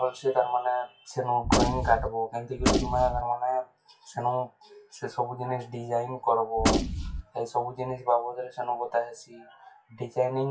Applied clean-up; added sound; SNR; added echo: classical method WPE with log-MMSE.